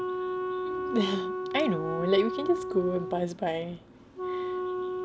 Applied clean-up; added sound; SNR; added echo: none; Wind instrument, woodwind instrument; 2 dB; none.